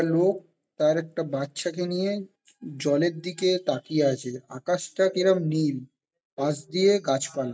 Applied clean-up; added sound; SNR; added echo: none; none; none; none.